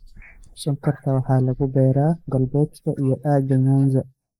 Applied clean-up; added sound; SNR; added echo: neural mask model Resemble Enhance denoiser.